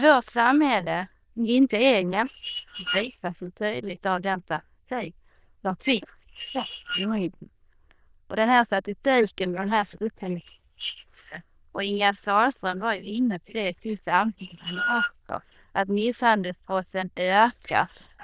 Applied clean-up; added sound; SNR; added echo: neural diffusion model UNIVERSE++.